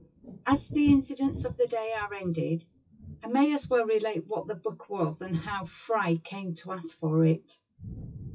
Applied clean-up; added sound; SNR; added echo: classical method WPE with log-MMSE.